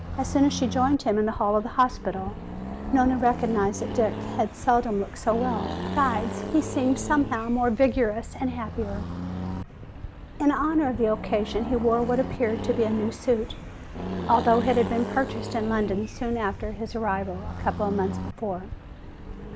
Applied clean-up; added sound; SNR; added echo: none; Accelerating, revving, vroom; 7 dB; none.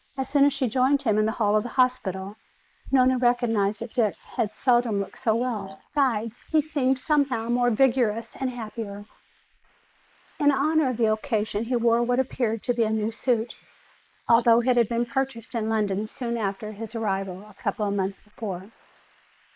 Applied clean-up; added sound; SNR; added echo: neural mask model Resemble Enhance denoiser.